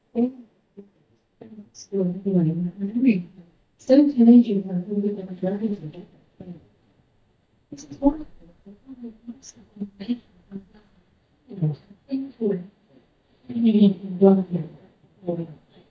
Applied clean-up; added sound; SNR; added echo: neural mask model DeepFilterNet 3.